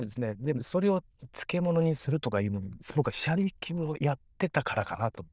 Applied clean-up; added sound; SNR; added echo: neural diffusion model UNIVERSE++.